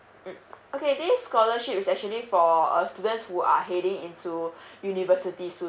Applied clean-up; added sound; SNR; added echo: none; none; none; none.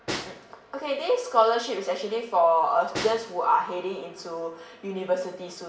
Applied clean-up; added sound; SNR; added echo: none; Snare drum; 15 dB; reverberation time 0.8 s.